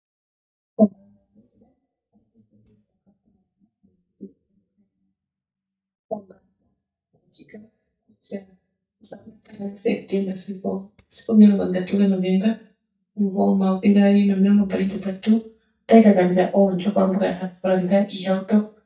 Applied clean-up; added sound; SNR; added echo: neural mask model DeepFilterNet 3.